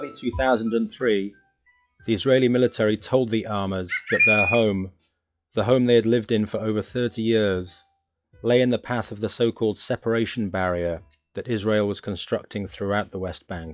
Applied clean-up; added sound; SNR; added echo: classical method log-MMSE.